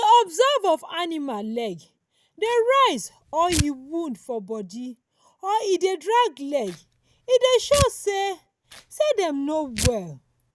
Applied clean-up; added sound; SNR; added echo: none; Tearing; 9 dB; none.